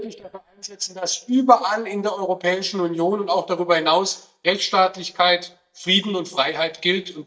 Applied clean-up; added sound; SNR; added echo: neural mask model DeepFilterNet 3.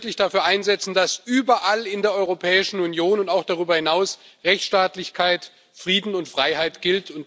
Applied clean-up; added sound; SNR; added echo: none; none; none; none.